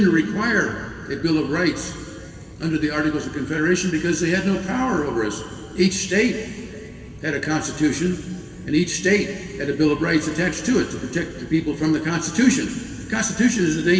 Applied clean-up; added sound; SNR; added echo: none; none; none; reverberation time 2.4 s.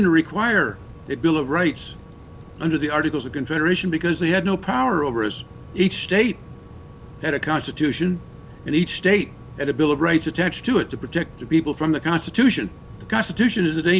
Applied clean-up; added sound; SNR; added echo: none; none; none; none.